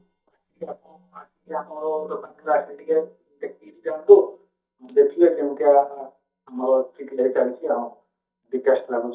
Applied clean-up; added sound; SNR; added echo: neural mask model DeepFilterNet 3.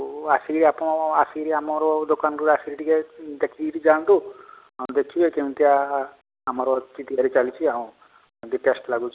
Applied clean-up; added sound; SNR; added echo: none; none; none; none.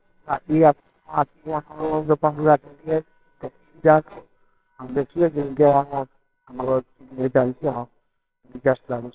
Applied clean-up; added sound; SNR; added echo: neural separator model SepFormer WHAMR!.